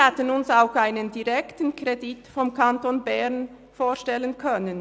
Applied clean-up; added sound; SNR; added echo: none; none; none; none.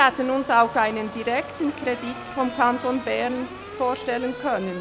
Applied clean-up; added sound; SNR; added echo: none; Race car, auto racing / Accelerating, revving, vroom + Engine starting; 13 dB; none.